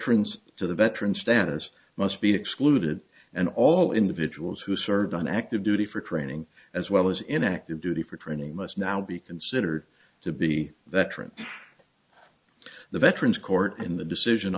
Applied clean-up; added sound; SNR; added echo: none; none; none; none.